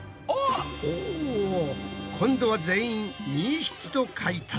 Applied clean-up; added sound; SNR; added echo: none; Bowed string instrument; 16 dB; none.